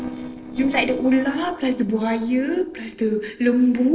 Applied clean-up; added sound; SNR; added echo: neural separator model SepFormer DNS4.